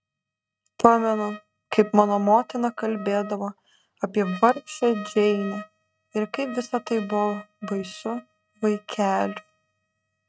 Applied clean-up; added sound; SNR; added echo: neural mask model RNNoise.